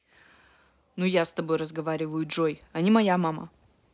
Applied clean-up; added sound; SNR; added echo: none; none; none; none.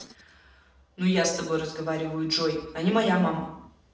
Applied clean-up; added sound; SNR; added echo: none; none; none; reverberation time 0.7 s.